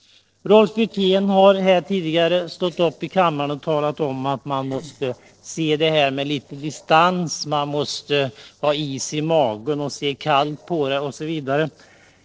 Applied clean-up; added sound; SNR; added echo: neural separator model SepFormer DNS4.